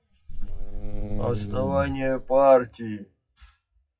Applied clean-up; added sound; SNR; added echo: classical method WPE with log-MMSE.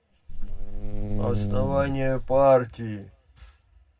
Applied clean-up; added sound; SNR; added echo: none; Buzz; -1 dB; reverberation time 0.3 s.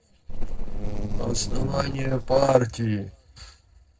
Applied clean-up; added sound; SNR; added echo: neural separator model SepFormer DNS4.